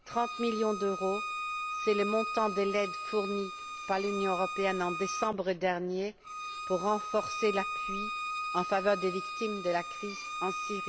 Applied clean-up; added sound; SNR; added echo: none; Bowed string instrument; 5 dB; none.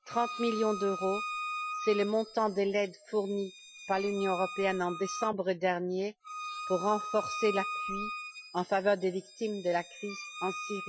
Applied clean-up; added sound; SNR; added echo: classical method Wiener filter.